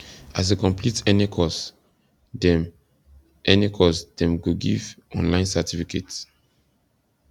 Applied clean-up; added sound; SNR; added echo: none; none; none; none.